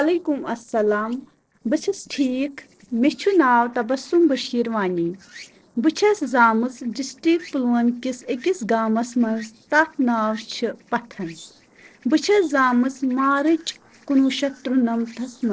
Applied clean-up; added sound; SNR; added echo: neural separator model SepFormer DNS4.